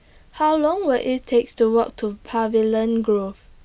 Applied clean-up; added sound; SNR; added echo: none; none; none; none.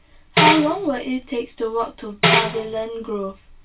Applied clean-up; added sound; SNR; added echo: none; Tambourine; -1 dB; reverberation time 0.2 s.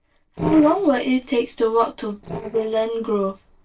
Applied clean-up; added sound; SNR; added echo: neural separator model SepFormer DNS4.